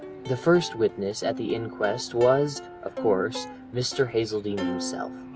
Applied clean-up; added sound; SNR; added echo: none; Plucked string instrument; 10 dB; none.